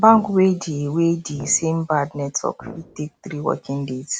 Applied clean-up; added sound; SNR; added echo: none; Brass instrument; 19 dB; none.